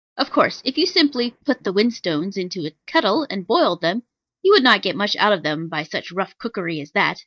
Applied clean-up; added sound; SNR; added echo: neural mask model DeepFilterNet 3.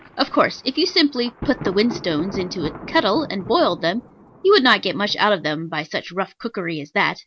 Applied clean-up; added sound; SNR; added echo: none; Thunder; 16 dB; none.